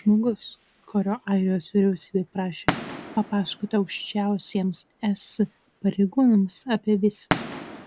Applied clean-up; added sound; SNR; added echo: none; Fireworks; 12 dB; none.